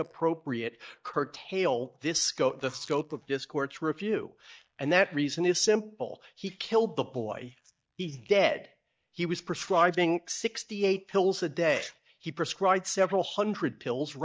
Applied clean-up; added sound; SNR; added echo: neural mask model DeepFilterNet 3.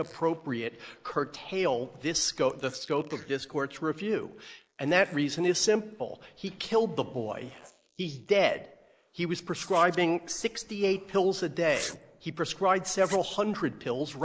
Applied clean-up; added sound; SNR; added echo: neural mask model Resemble Enhance denoiser.